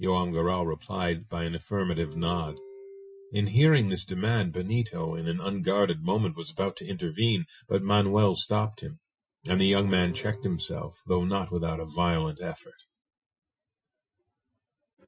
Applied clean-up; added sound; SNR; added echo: classical method Wiener filter.